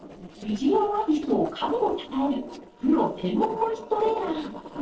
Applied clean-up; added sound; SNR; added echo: neural separator model SepFormer DNS4.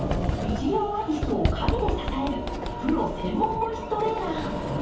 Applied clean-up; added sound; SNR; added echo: none; Sliding door; 2 dB; reverberation time 0.6 s.